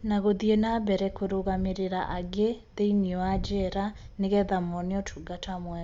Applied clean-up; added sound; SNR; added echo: none; Wind; 13 dB; none.